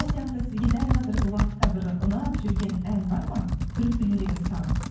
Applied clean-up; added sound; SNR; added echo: none; Computer keyboard; -1 dB; reverberation time 0.9 s.